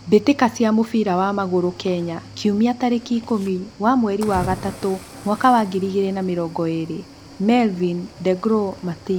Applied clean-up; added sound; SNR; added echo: none; Cricket / Waves, surf; 18 dB; none.